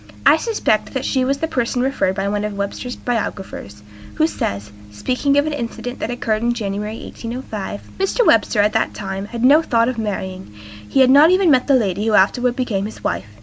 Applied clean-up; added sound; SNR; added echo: none; none; none; none.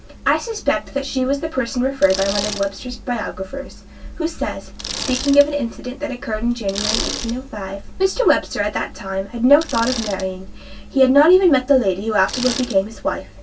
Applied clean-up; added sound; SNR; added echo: none; Bicycle; 13 dB; reverberation time 0.1 s.